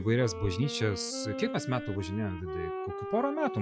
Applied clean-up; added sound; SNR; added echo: classical method log-MMSE.